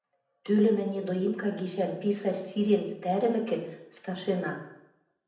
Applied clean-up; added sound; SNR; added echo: none; none; none; reverberation time 0.7 s.